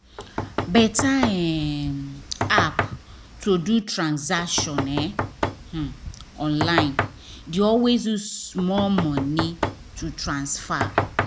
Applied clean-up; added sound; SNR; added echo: none; Knock; 5 dB; none.